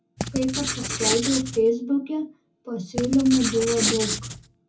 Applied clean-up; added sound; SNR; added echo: none; Writing; 4 dB; reverberation time 0.3 s.